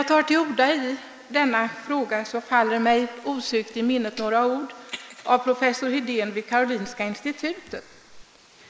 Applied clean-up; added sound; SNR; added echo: neural mask model Resemble Enhance denoiser.